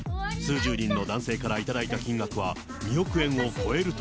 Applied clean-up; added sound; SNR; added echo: none; none; none; none.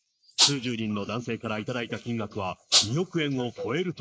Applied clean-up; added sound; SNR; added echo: neural mask model Resemble Enhance denoiser.